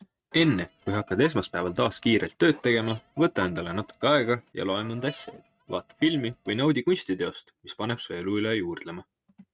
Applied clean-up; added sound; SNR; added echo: neural mask model RNNoise.